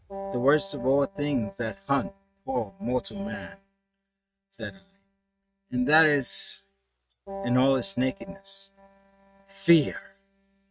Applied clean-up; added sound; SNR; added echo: neural mask model RNNoise.